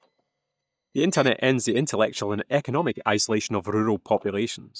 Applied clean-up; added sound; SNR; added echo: neural mask model DeepFilterNet 3.